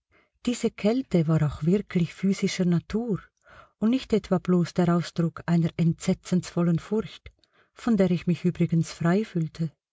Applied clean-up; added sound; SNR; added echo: none; none; none; none.